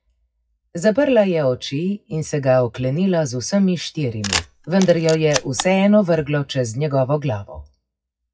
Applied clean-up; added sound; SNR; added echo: classical method WPE with log-MMSE.